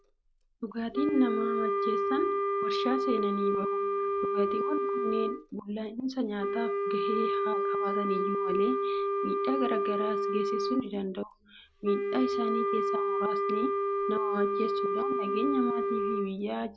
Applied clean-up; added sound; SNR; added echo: none; Wind instrument, woodwind instrument; -3 dB; none.